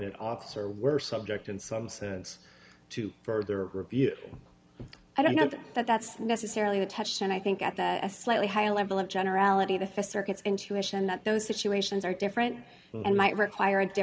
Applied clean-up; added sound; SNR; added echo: none; none; none; none.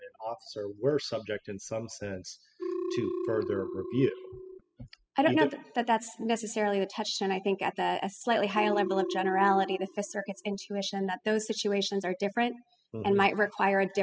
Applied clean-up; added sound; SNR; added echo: classical method spectral subtraction.